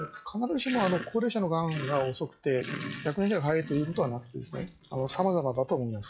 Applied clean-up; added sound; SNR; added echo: classical method log-MMSE.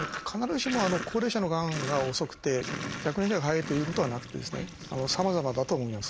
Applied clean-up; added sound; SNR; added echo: none; Sink (filling or washing); 9 dB; none.